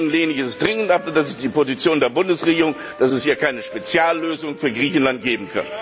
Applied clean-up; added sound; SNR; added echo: none; Wind instrument, woodwind instrument; 18 dB; none.